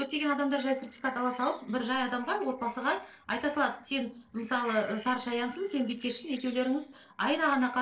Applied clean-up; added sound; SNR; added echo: neural separator model SepFormer DNS4.